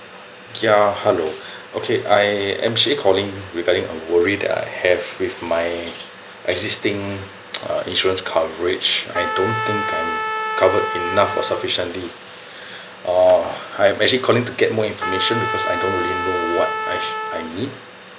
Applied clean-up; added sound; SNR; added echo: none; Trumpet; 4 dB; none.